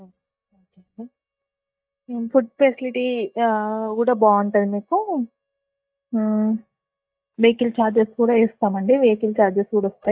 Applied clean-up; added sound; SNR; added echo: neural mask model DeepFilterNet 3.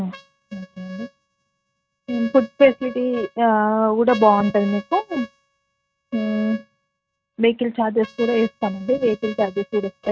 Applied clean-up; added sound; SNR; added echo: neural mask model RNNoise.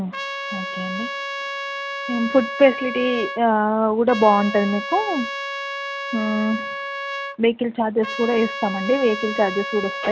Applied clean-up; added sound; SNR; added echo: none; Trumpet; 8 dB; none.